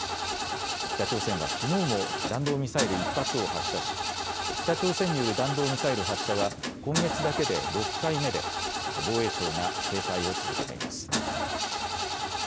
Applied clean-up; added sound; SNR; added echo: none; Engine starting / Car; 0 dB; none.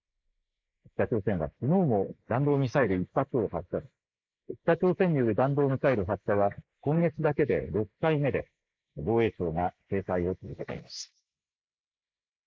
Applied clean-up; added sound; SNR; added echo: neural mask model Resemble Enhance denoiser.